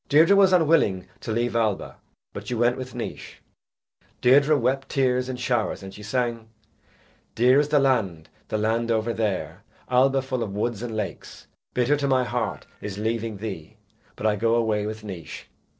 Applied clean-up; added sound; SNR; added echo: neural separator model SepFormer DNS4.